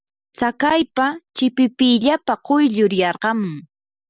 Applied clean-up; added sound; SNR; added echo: none; none; none; none.